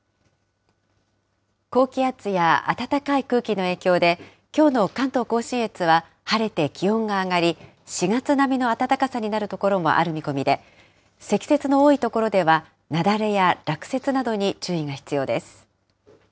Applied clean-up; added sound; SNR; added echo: none; none; none; none.